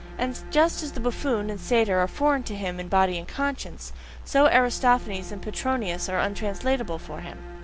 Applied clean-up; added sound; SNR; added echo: none; Bowed string instrument; 20 dB; none.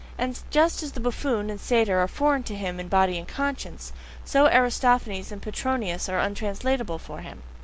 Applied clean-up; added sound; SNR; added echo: none; none; none; none.